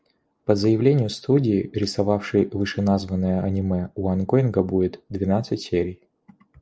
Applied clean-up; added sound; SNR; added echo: none; none; none; none.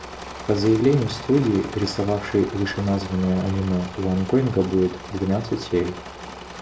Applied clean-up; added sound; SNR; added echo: none; Engine / Mechanisms; 13 dB; reverberation time 0.4 s.